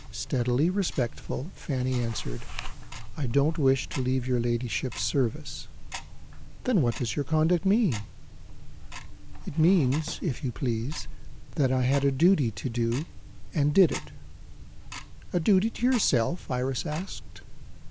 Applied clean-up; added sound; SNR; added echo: none; Tick-tock; 8 dB; none.